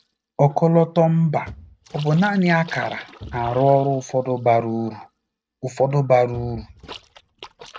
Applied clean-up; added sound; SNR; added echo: neural mask model RNNoise.